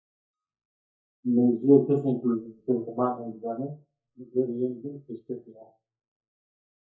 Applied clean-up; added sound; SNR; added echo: neural mask model DeepFilterNet 3.